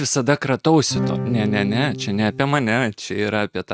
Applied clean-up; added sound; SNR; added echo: neural mask model RNNoise.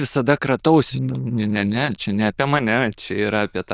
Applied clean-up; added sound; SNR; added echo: neural diffusion model UNIVERSE++.